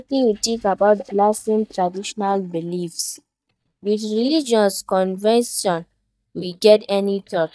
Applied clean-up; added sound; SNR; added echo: neural mask model DeepFilterNet 3.